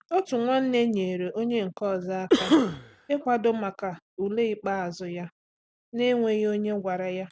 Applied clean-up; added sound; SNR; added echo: none; Cough; -2 dB; none.